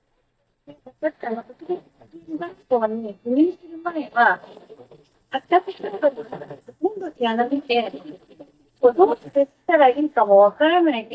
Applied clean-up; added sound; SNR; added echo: neural mask model DeepFilterNet 3.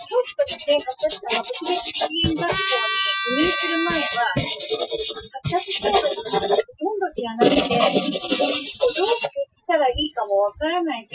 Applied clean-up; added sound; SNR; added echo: classical method Wiener filter.